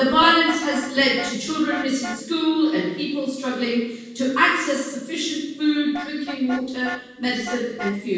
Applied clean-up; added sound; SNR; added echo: none; Vehicle horn, car horn, honking; 15 dB; reverberation time 1.2 s.